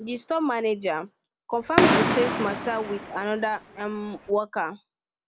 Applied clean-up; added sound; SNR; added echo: none; Fireworks; -1 dB; none.